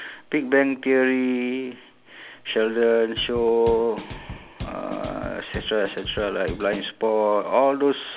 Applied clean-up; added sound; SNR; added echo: none; Drum kit; 13 dB; none.